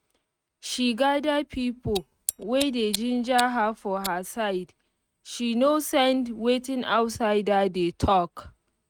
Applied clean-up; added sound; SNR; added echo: neural mask model RNNoise.